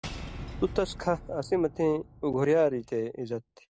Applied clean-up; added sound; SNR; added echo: none; Shatter / Boom; 14 dB; none.